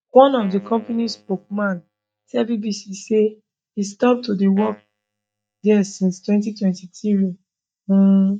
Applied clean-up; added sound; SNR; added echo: neural mask model DeepFilterNet 3.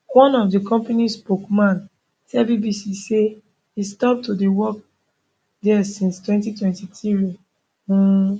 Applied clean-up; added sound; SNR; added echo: none; none; none; none.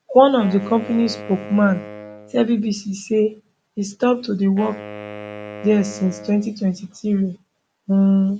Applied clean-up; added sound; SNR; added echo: none; Wind instrument, woodwind instrument; 17 dB; none.